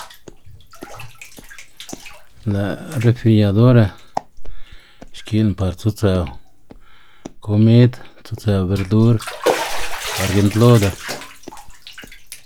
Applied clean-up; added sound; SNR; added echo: none; Bathtub (filling or washing) + Walk, footsteps; 10 dB; none.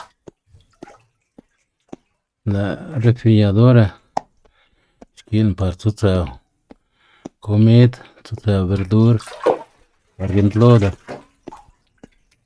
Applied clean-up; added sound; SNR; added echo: neural mask model RNNoise.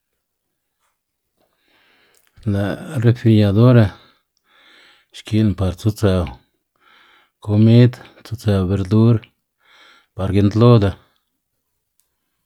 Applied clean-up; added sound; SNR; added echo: none; none; none; none.